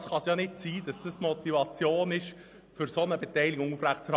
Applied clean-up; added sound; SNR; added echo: none; none; none; none.